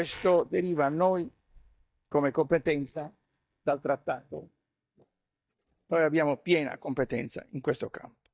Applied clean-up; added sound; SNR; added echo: neural mask model DeepFilterNet 3.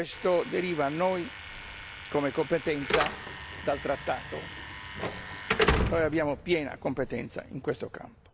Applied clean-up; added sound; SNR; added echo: none; Slam / Alarm; 3 dB; none.